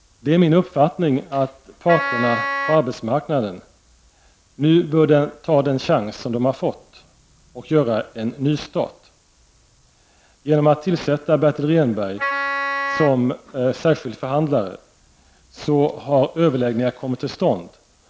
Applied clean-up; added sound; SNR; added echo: none; Wind instrument, woodwind instrument; 3 dB; none.